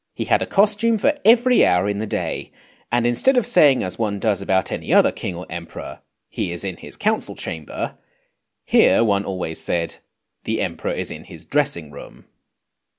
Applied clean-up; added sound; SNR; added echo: none; none; none; none.